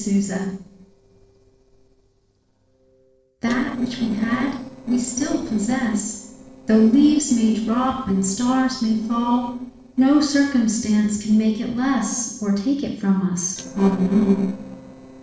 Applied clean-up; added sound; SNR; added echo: neural separator model SepFormer DNS4.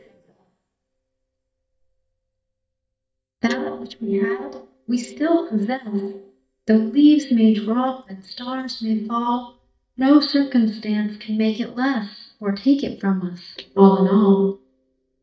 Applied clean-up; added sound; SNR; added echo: neural mask model DeepFilterNet 3.